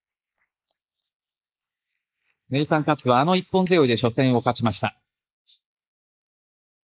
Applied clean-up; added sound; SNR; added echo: neural mask model Resemble Enhance denoiser.